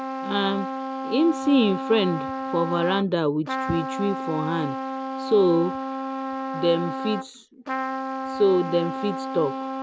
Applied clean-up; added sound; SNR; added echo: none; Trumpet; 5 dB; none.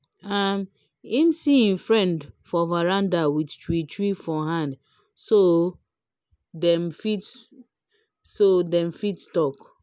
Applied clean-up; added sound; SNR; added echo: none; none; none; none.